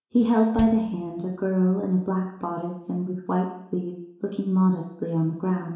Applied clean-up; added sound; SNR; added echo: none; Bass drum; 19 dB; reverberation time 0.7 s.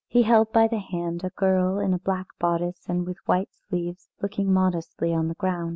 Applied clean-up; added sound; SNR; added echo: none; none; none; none.